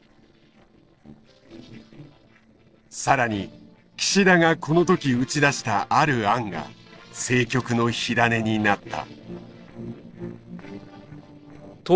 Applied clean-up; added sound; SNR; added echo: neural separator model SepFormer DNS4.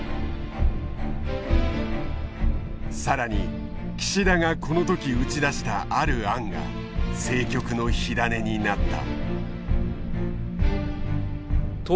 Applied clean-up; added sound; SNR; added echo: none; Drawer open or close; 17 dB; none.